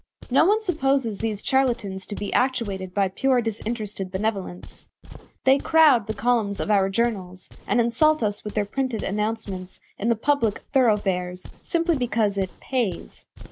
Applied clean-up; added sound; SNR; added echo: none; Walk, footsteps; 18 dB; none.